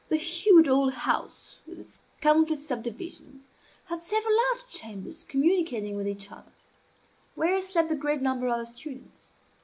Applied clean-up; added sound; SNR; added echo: none; none; none; none.